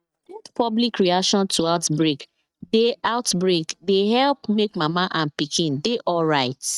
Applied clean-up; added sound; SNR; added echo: neural mask model DeepFilterNet 3.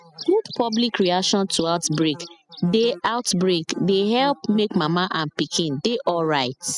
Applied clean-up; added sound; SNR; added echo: classical method spectral subtraction.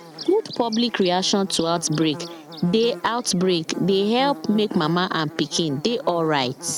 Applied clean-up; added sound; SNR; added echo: none; Buzz / Bird; 16 dB; none.